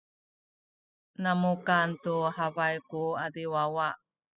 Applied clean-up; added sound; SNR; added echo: classical method spectral subtraction.